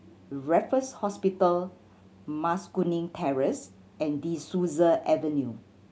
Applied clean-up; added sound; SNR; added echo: none; none; none; none.